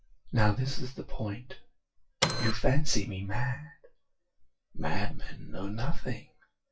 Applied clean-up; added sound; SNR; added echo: classical method WPE with log-MMSE.